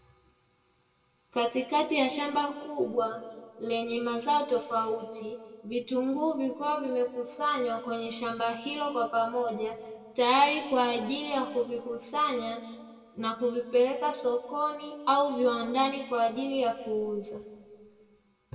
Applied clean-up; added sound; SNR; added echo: none; none; none; reverberation time 1.5 s.